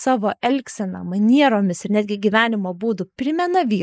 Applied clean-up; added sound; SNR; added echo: neural mask model Resemble Enhance denoiser.